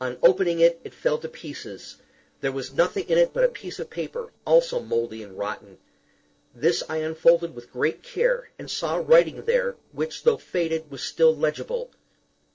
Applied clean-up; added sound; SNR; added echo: neural separator model SepFormer DNS4.